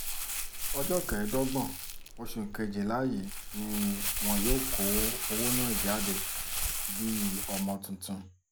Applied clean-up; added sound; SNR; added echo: none; Crumpling, crinkling; -1 dB; none.